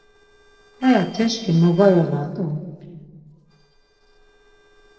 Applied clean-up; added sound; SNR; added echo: neural separator model SepFormer DNS4.